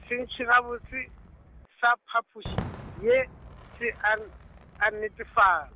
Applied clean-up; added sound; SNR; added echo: none; Fireworks; 15 dB; none.